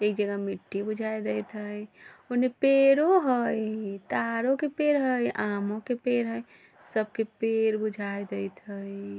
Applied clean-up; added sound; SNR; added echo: none; none; none; none.